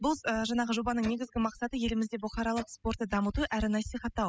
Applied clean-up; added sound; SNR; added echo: classical method spectral subtraction.